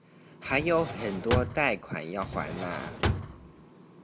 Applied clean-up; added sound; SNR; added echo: none; Drawer open or close; 3 dB; none.